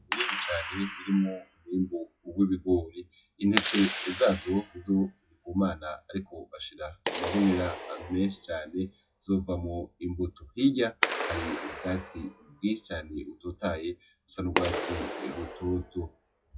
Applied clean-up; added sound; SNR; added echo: classical method log-MMSE.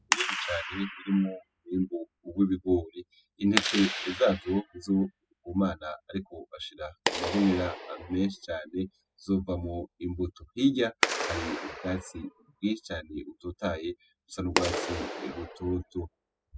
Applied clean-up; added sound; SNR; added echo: classical method spectral subtraction.